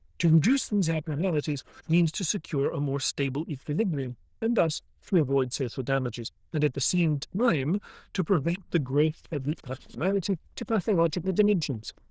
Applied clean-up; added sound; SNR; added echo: neural diffusion model UNIVERSE++.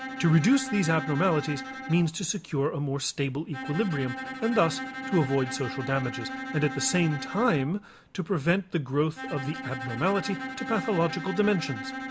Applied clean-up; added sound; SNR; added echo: none; Bowed string instrument; 10 dB; none.